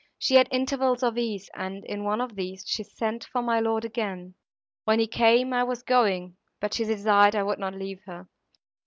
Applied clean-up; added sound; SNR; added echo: none; none; none; none.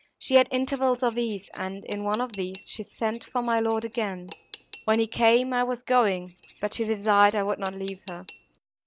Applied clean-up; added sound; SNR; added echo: none; Cutlery, silverware / Dishes, pots, and pans; 20 dB; none.